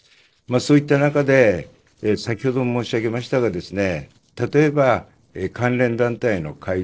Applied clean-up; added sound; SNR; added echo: neural separator model SepFormer DNS4.